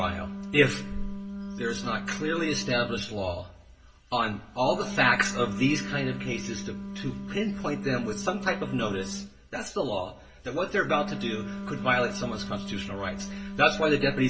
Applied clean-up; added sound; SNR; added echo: none; Wind instrument, woodwind instrument; 9 dB; reverberation time 0.2 s.